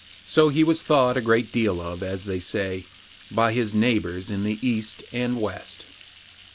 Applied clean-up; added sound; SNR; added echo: none; Bathtub (filling or washing); 19 dB; none.